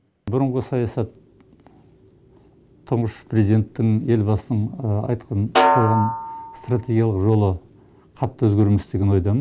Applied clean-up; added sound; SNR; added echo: none; Snare drum; 2 dB; none.